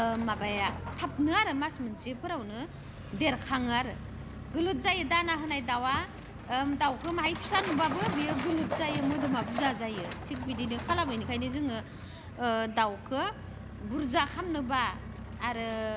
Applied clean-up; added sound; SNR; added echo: none; Truck; 8 dB; none.